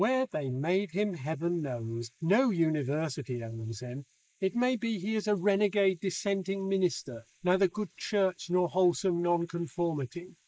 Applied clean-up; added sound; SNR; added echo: neural mask model Resemble Enhance denoiser.